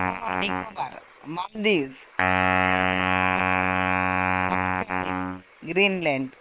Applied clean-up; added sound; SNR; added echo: neural separator model SepFormer WHAM!.